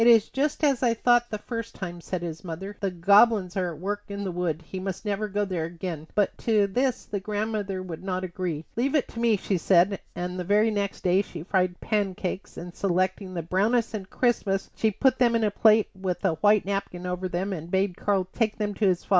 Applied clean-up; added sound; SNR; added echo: none; none; none; none.